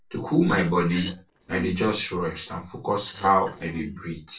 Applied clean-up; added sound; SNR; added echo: neural separator model SepFormer DNS4.